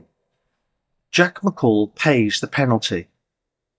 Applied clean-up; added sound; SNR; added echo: neural mask model DeepFilterNet 3.